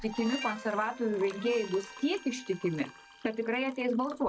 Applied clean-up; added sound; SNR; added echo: none; Liquid + Harmonica; 14 dB; none.